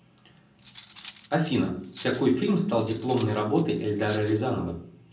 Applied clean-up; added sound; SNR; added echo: none; Cutlery, silverware; 10 dB; reverberation time 0.6 s.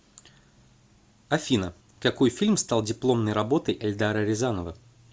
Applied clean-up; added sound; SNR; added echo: none; none; none; none.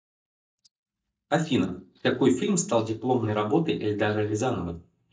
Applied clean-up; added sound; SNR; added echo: neural mask model DeepFilterNet 3.